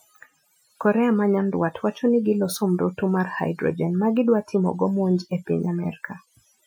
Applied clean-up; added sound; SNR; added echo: classical method Wiener filter.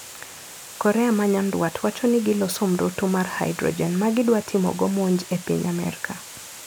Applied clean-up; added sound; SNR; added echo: none; Water; 17 dB; none.